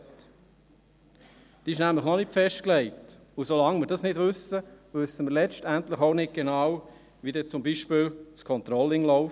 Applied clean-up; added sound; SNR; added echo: none; none; none; none.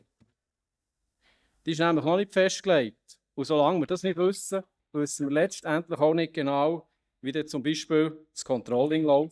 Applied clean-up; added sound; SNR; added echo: neural mask model DeepFilterNet 3.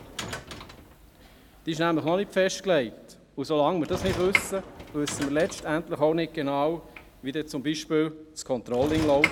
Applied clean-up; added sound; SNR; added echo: none; Sliding door / Train; 9 dB; none.